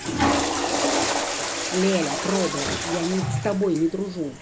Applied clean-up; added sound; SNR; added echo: none; Toilet flush / Water; -1 dB; reverberation time 1.1 s.